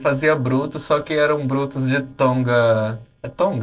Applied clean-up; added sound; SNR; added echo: neural separator model SepFormer DNS4.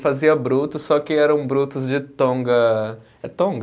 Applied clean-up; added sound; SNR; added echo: none; none; none; none.